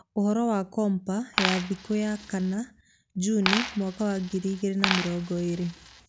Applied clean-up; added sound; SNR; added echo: none; Coin (dropping); 4 dB; none.